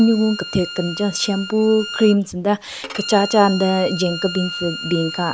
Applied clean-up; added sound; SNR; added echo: none; Bowed string instrument; 12 dB; none.